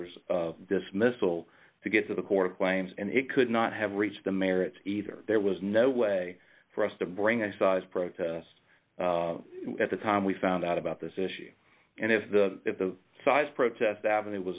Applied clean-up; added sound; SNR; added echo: none; none; none; none.